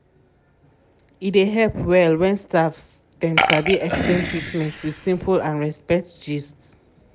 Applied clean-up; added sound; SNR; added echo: none; Burping, eructation; 2 dB; none.